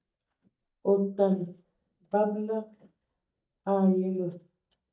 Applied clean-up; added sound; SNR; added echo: neural mask model DeepFilterNet 3.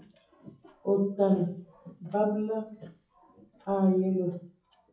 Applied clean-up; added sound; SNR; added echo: classical method WPE with log-MMSE.